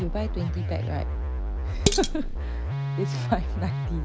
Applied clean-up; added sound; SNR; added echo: none; Dishes, pots, and pans + Musical instrument; -5 dB; none.